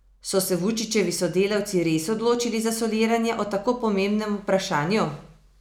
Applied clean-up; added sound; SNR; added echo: none; none; none; none.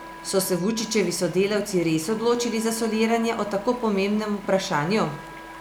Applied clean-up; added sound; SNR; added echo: none; Stream + Wind instrument, woodwind instrument; 16 dB; none.